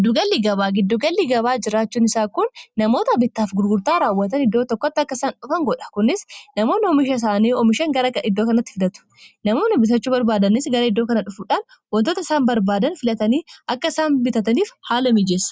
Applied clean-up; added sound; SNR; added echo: neural mask model DeepFilterNet 3.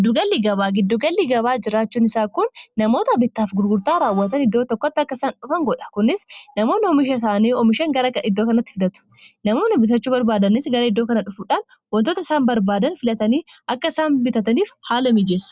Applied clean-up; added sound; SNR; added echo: neural separator model SepFormer DNS4.